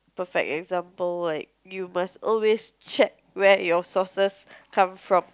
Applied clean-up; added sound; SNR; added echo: none; none; none; none.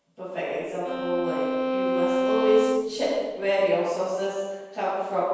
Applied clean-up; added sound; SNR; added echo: none; Bowed string instrument; 1 dB; reverberation time 1.2 s.